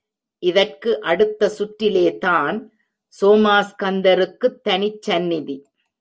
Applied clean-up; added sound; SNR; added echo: none; none; none; none.